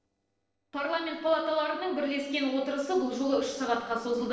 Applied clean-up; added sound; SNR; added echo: neural separator model SepFormer DNS4.